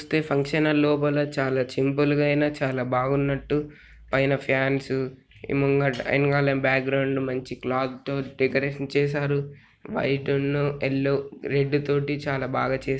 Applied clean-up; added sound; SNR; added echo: none; none; none; none.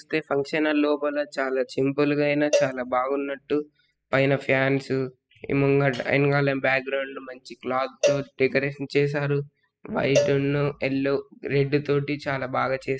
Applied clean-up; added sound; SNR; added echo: classical method spectral subtraction.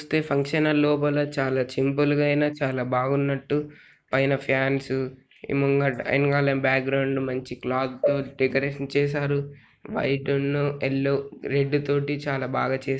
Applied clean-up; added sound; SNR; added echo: neural mask model Resemble Enhance denoiser.